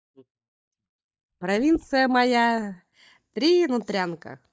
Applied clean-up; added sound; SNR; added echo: neural mask model DeepFilterNet 3.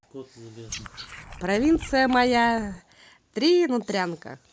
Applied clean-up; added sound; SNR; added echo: none; Frog; 15 dB; none.